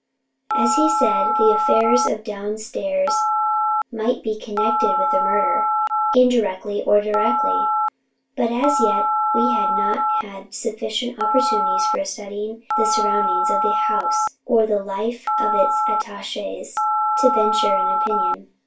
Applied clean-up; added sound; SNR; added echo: none; Telephone; -2 dB; reverberation time 0.2 s.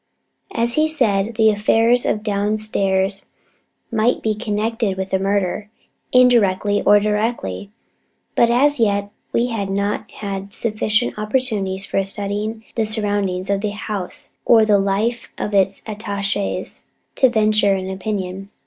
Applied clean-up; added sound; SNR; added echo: none; none; none; none.